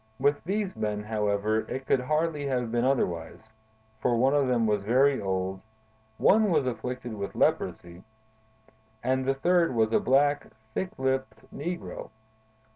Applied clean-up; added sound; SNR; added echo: none; none; none; none.